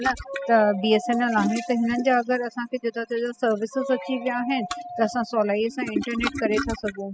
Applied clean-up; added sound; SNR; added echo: classical method spectral subtraction.